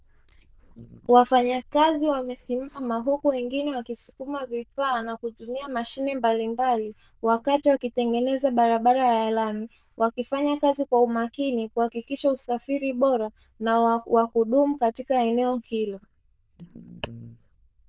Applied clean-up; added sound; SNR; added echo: neural diffusion model UNIVERSE++.